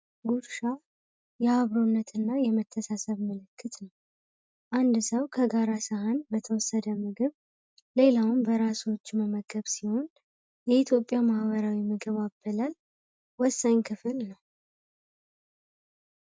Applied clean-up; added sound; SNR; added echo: none; none; none; none.